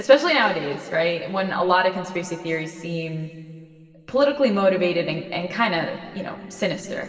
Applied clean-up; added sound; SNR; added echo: none; none; none; reverberation time 2.5 s.